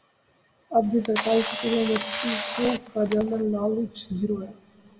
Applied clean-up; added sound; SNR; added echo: none; Camera; 6 dB; reverberation time 0.6 s.